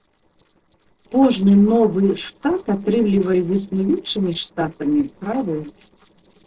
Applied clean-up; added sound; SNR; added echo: neural separator model SepFormer DNS4.